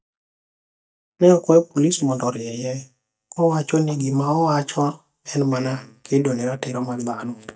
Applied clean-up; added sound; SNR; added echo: neural mask model DeepFilterNet 3.